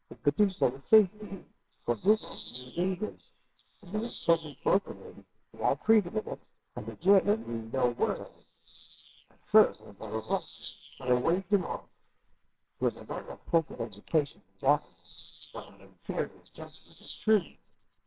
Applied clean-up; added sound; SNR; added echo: neural separator model SepFormer WHAMR!.